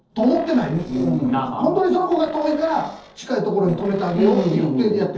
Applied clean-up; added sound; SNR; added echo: neural separator model SepFormer DNS4.